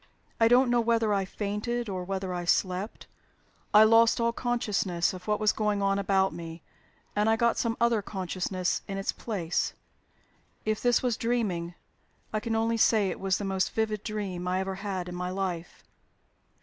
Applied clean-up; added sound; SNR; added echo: none; none; none; none.